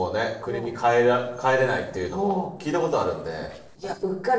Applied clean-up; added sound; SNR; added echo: neural separator model SepFormer DNS4.